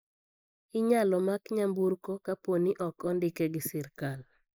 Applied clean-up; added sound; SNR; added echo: neural mask model Resemble Enhance denoiser.